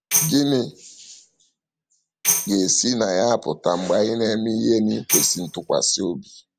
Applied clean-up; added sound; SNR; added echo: none; Tambourine; 4 dB; none.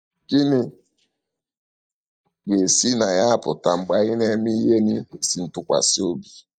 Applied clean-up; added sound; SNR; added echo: neural mask model DeepFilterNet 3.